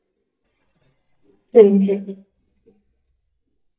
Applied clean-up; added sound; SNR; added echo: neural mask model DeepFilterNet 3.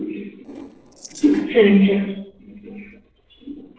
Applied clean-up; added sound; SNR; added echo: neural separator model SepFormer DNS4.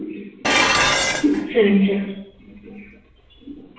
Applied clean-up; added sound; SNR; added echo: none; Dishes, pots, and pans; 0 dB; reverberation time 0.7 s.